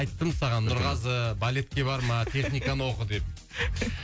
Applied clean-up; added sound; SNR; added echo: none; none; none; none.